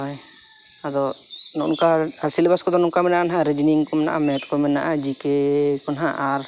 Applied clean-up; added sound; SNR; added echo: none; none; none; none.